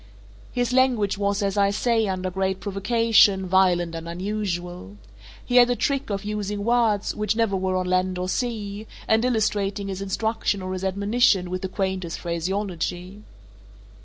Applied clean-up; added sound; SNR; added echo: none; none; none; none.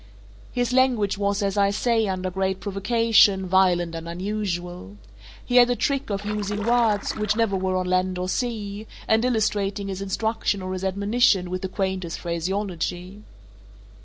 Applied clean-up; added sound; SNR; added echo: none; Stream; 13 dB; none.